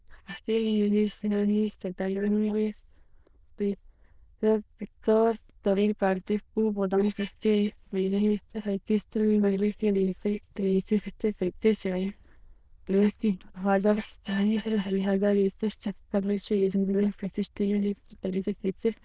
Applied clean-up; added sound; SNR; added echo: neural diffusion model UNIVERSE++.